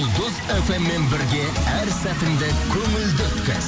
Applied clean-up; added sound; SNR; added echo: none; none; none; none.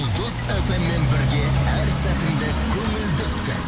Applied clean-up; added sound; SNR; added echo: none; Motorcycle; 0 dB; none.